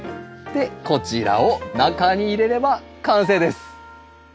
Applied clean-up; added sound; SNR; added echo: none; none; none; none.